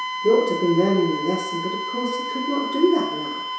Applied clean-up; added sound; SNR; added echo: none; Wind instrument, woodwind instrument; 6 dB; reverberation time 0.7 s.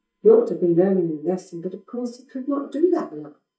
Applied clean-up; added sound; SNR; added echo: neural mask model DeepFilterNet 3.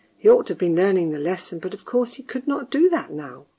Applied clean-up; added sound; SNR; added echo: none; none; none; none.